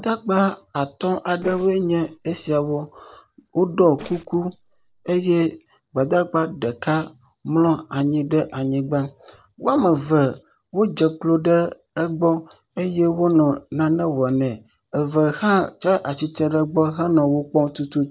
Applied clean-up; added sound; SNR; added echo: neural separator model SepFormer DNS4.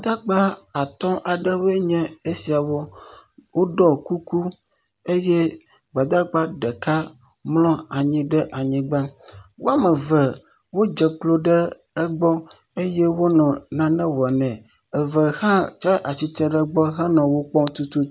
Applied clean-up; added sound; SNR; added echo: none; none; none; none.